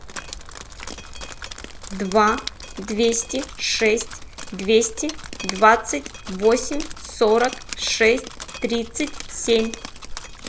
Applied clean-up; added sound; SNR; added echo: none; Drip; 11 dB; none.